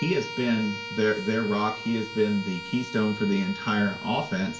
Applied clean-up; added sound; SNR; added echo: none; Bowed string instrument; 11 dB; reverberation time 0.6 s.